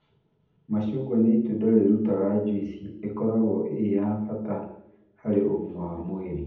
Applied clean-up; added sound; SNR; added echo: none; none; none; reverberation time 0.8 s.